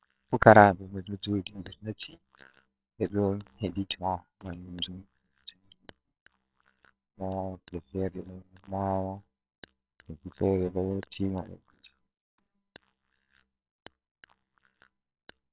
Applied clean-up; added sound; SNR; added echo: neural separator model SepFormer WHAMR!.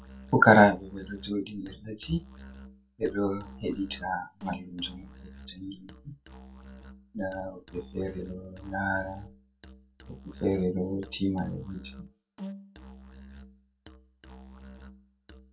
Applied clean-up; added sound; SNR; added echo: none; Musical instrument; 17 dB; reverberation time 0.2 s.